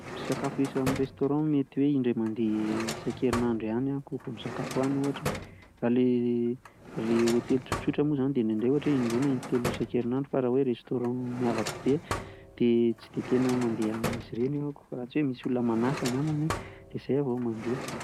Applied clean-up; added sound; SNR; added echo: none; Drawer open or close; 10 dB; none.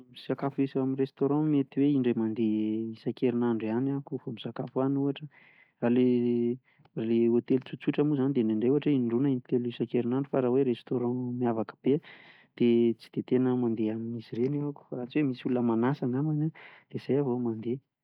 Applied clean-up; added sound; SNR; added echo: none; none; none; none.